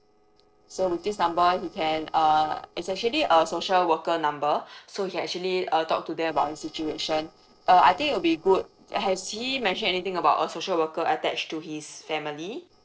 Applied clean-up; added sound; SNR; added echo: neural separator model SepFormer DNS4.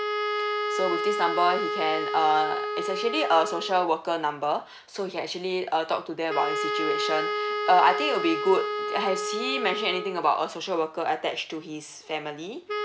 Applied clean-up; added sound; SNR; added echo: none; Wind instrument, woodwind instrument; 4 dB; none.